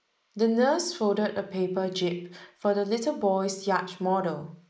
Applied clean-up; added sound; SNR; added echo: neural mask model Resemble Enhance denoiser.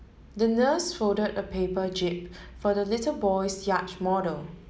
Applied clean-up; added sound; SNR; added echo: none; none; none; none.